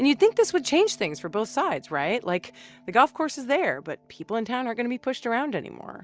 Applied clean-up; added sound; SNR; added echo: none; none; none; none.